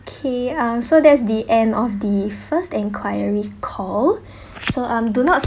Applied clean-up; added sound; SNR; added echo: none; none; none; none.